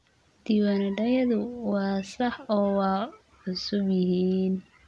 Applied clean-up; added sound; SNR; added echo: none; none; none; none.